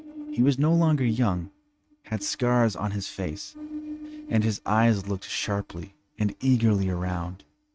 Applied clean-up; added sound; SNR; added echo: neural mask model RNNoise.